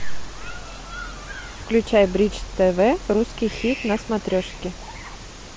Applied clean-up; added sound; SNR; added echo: none; none; none; none.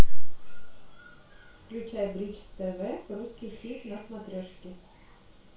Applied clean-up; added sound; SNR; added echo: none; none; none; reverberation time 0.3 s.